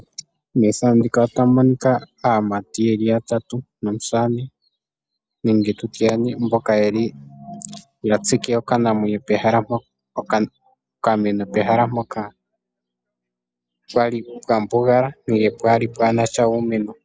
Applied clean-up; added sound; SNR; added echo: none; none; none; none.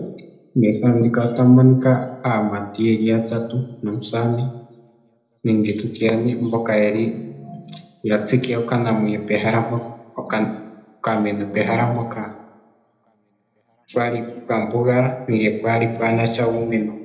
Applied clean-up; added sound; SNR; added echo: none; none; none; reverberation time 0.8 s.